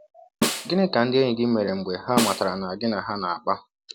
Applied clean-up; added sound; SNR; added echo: none; Snare drum; 6 dB; none.